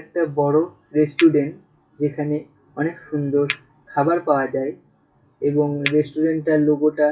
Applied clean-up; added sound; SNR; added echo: classical method WPE with log-MMSE.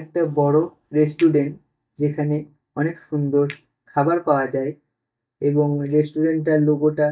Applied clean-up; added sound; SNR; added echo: neural mask model DeepFilterNet 3.